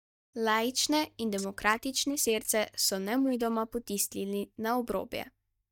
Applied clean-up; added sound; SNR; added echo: neural mask model DeepFilterNet 3.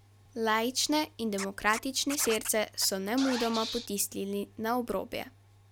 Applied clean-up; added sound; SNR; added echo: none; Scratching (performance technique); 9 dB; none.